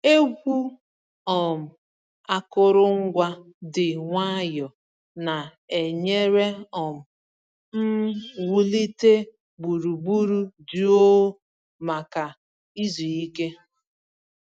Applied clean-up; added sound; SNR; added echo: none; none; none; none.